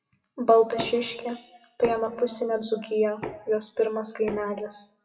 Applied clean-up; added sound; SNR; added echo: classical method WPE with log-MMSE.